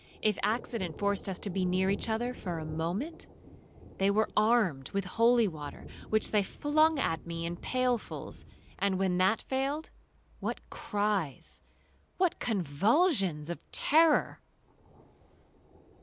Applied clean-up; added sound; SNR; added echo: none; Thunder; 19 dB; none.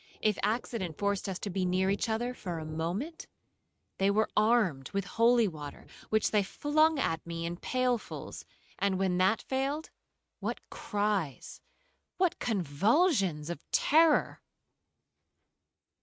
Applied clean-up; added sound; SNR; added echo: neural mask model RNNoise.